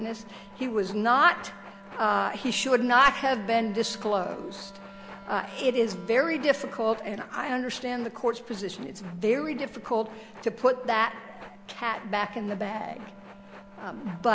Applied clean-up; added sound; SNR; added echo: none; Train + Wind instrument, woodwind instrument; 18 dB; none.